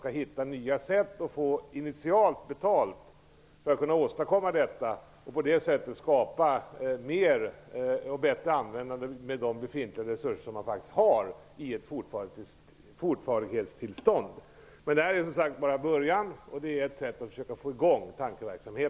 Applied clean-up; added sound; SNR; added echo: none; none; none; none.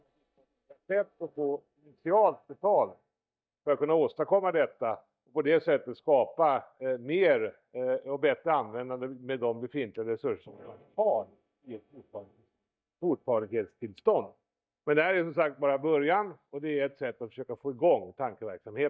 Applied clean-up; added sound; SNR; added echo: neural mask model DeepFilterNet 3.